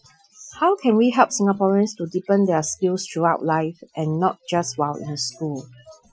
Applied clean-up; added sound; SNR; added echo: classical method Wiener filter.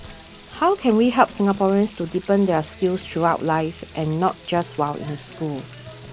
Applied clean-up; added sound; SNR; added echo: none; Frying (food) + Guitar; 18 dB; none.